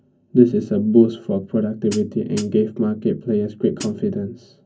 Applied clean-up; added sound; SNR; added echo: none; Hi-hat; 15 dB; reverberation time 0.3 s.